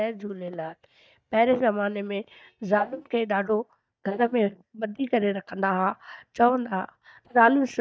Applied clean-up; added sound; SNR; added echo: neural mask model DeepFilterNet 3.